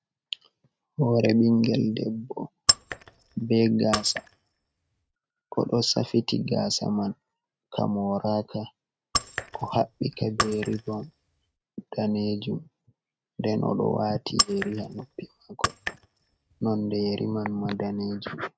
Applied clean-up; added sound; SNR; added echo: neural mask model RNNoise.